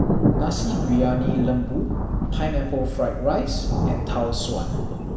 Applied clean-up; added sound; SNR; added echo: none; Thunder; -2 dB; reverberation time 1.2 s.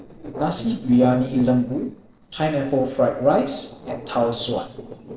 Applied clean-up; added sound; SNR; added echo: neural separator model SepFormer DNS4.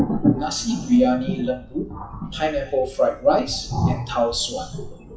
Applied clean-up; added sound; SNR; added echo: classical method WPE with log-MMSE.